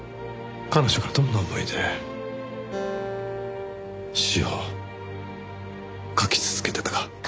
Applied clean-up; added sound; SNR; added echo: none; Acoustic guitar; 11 dB; none.